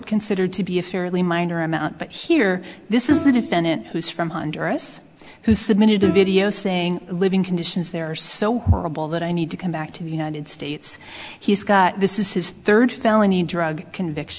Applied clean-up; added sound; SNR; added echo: none; Bowed string instrument; 11 dB; none.